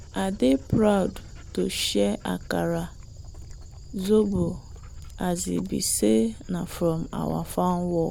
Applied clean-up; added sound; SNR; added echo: none; Dog; 15 dB; none.